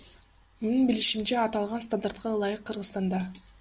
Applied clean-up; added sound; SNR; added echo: none; none; none; none.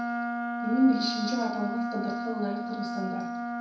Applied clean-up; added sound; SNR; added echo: none; Wind instrument, woodwind instrument; 2 dB; reverberation time 0.6 s.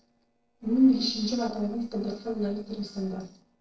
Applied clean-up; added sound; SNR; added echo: neural separator model SepFormer DNS4.